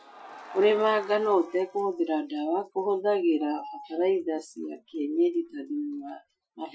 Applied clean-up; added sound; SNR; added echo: classical method Wiener filter.